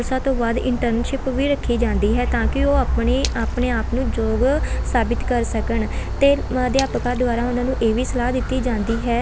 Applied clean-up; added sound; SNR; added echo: none; Splash, splatter; 17 dB; none.